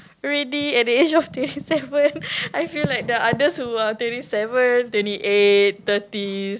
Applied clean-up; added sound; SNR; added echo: none; none; none; none.